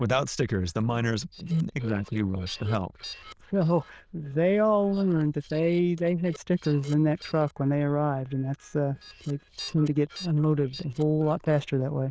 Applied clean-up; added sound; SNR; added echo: neural diffusion model UNIVERSE++.